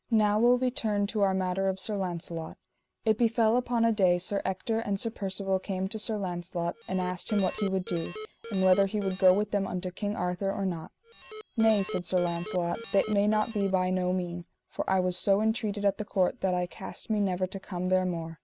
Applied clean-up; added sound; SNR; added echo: none; Alarm; 12 dB; none.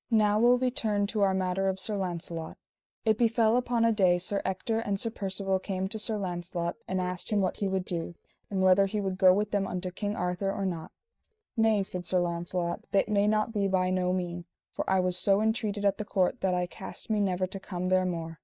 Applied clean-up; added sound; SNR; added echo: neural mask model DeepFilterNet 3.